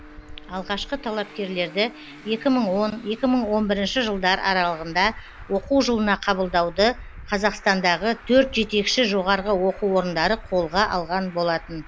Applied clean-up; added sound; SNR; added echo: none; Traffic noise, roadway noise; 17 dB; none.